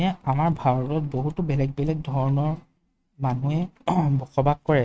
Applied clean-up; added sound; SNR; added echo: neural mask model RNNoise.